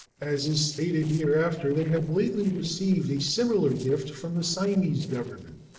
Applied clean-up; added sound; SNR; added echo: neural separator model SepFormer DNS4.